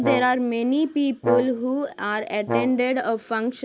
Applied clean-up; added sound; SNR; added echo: none; Brass instrument; 8 dB; none.